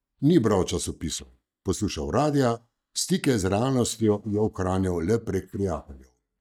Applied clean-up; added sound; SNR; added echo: neural mask model DeepFilterNet 3.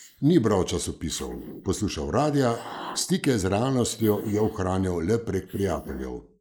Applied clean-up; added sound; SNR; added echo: neural mask model Resemble Enhance denoiser.